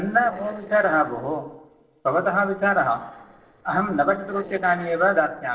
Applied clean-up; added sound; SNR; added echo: neural separator model SepFormer DNS4.